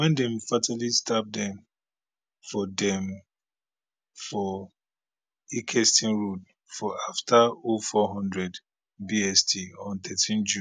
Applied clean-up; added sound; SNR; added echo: none; none; none; none.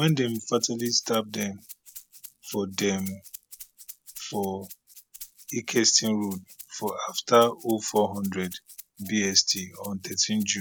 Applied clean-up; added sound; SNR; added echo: none; Rattle (instrument); 19 dB; none.